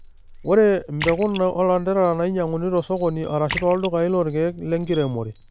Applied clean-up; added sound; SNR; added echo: none; Glass + Splash, splatter; 13 dB; none.